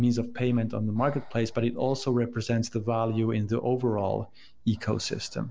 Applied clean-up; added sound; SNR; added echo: neural separator model SepFormer DNS4.